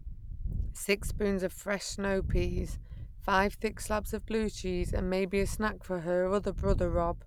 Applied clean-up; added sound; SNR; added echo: none; Wind; 4 dB; none.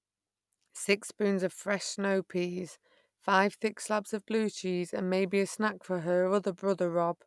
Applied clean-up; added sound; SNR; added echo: none; none; none; none.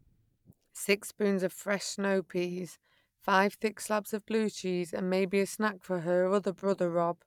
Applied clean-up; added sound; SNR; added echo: neural mask model DeepFilterNet 3.